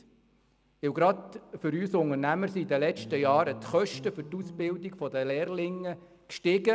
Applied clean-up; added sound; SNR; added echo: none; Bass guitar; 15 dB; none.